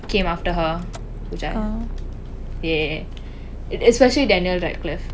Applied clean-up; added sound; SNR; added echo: none; Idling / Engine starting / Door / Car; 6 dB; none.